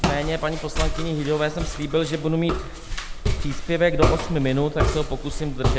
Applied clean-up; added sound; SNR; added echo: none; Walk, footsteps; 1 dB; none.